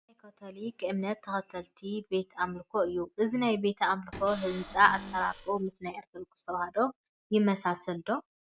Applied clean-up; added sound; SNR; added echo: none; Cupboard open or close / Door; 13 dB; none.